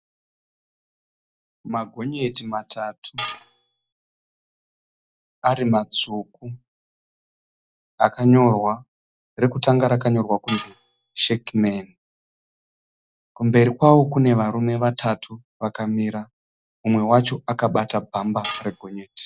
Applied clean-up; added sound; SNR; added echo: none; Tools; 9 dB; none.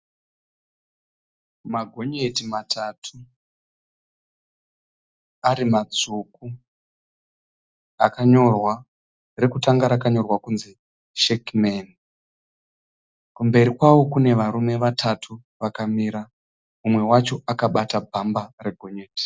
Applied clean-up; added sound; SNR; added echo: none; none; none; none.